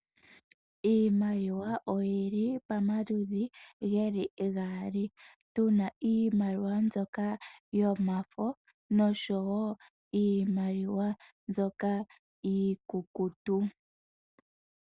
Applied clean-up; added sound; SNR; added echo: none; none; none; none.